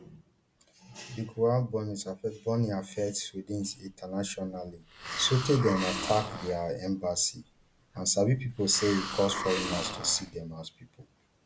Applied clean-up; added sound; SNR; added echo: none; Hiss; 8 dB; none.